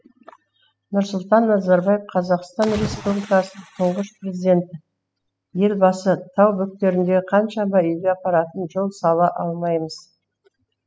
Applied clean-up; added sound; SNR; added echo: classical method spectral subtraction.